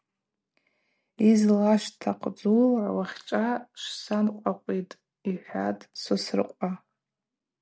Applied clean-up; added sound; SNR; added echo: none; none; none; none.